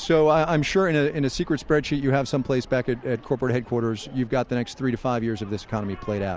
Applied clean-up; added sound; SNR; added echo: none; none; none; none.